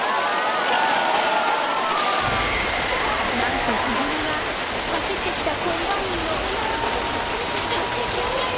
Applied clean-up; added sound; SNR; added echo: none; Rain; 1 dB; none.